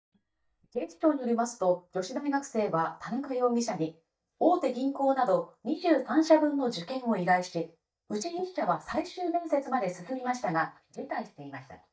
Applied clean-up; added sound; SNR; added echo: neural mask model DeepFilterNet 3.